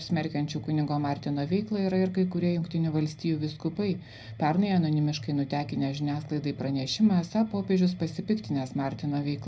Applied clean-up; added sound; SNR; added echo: none; Mechanisms; 17 dB; reverberation time 0.4 s.